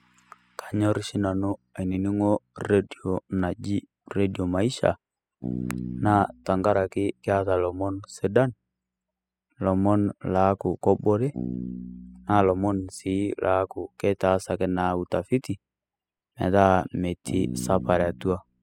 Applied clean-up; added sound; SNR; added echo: classical method spectral subtraction.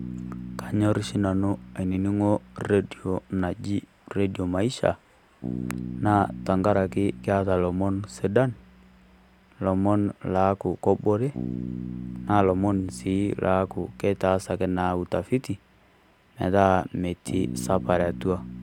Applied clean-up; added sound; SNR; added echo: none; Bass guitar; 13 dB; none.